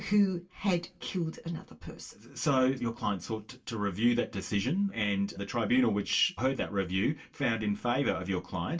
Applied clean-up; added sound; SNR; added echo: none; none; none; reverberation time 0.2 s.